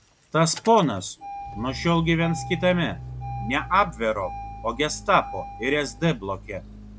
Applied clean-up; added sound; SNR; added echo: none; Engine starting; 13 dB; none.